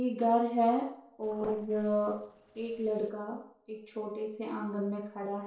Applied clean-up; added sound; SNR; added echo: neural separator model SepFormer DNS4.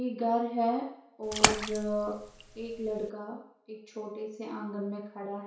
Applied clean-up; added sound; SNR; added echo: none; Splash, splatter; -2 dB; reverberation time 0.6 s.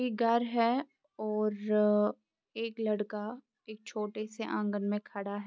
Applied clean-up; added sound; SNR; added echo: none; none; none; none.